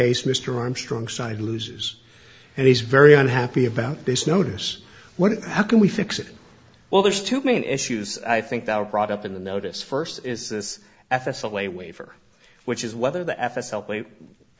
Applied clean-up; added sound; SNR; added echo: none; none; none; none.